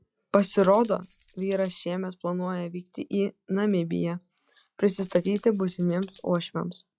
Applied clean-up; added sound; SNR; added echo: classical method log-MMSE.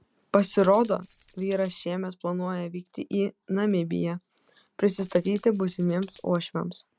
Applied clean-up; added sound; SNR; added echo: none; Coin (dropping); 14 dB; none.